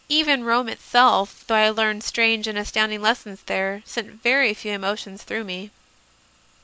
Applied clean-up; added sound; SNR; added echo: none; none; none; none.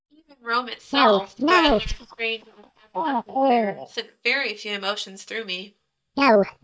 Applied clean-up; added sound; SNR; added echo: neural mask model DeepFilterNet 3.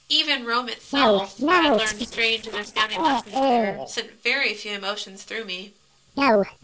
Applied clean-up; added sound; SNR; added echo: neural separator model SepFormer DNS4.